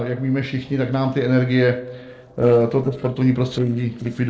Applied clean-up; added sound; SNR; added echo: neural separator model SepFormer DNS4.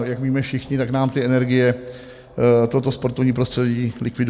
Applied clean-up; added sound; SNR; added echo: none; none; none; none.